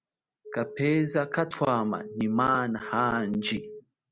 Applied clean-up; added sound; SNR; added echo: none; Telephone; 14 dB; none.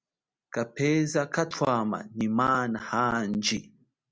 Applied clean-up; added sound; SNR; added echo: none; none; none; none.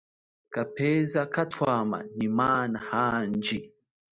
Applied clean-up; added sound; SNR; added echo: neural mask model DeepFilterNet 3.